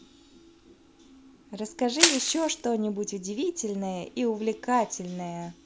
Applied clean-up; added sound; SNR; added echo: none; Crushing; -3 dB; none.